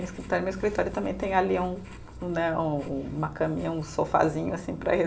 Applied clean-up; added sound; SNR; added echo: none; none; none; reverberation time 0.7 s.